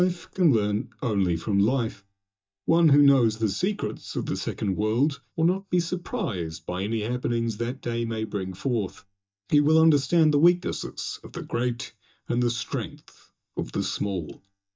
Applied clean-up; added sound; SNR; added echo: neural mask model DeepFilterNet 3.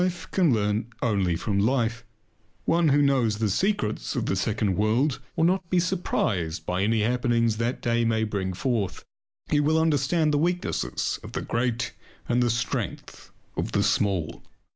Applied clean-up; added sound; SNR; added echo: none; none; none; none.